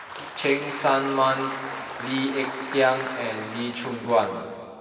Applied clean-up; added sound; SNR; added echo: none; Applause; 10 dB; reverberation time 2.4 s.